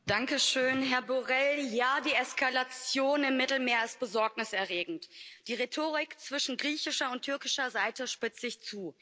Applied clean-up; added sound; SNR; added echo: none; none; none; none.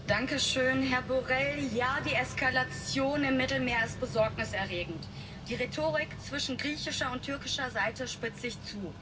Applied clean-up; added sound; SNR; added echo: none; Mechanical fan; 10 dB; reverberation time 0.4 s.